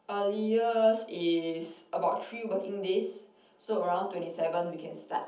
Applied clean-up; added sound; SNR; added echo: none; none; none; reverberation time 0.7 s.